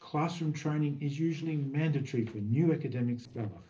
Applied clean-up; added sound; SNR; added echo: neural separator model SepFormer DNS4.